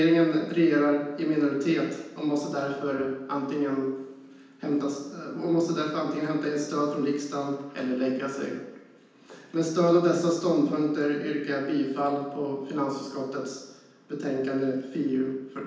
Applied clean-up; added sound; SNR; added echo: none; none; none; reverberation time 0.9 s.